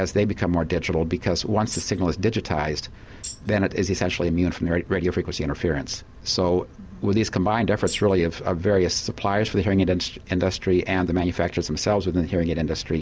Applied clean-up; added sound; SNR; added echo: none; Tambourine; 15 dB; none.